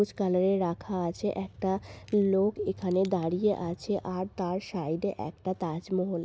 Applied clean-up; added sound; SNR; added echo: none; none; none; none.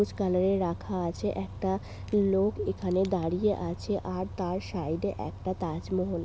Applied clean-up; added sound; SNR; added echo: none; Bus; 12 dB; none.